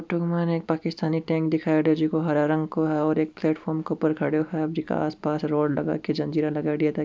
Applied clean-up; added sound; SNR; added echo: none; none; none; none.